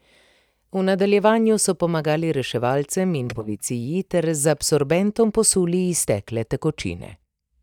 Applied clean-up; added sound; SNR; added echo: neural mask model DeepFilterNet 3.